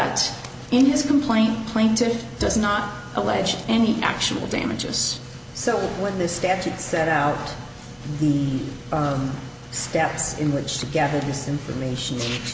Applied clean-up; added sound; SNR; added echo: none; Bowed string instrument; 14 dB; none.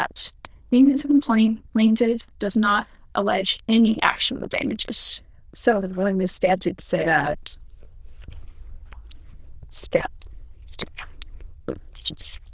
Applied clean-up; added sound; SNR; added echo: neural diffusion model UNIVERSE++.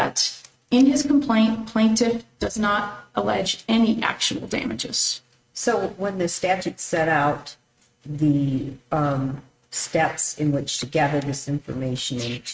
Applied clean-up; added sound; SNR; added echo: neural mask model RNNoise.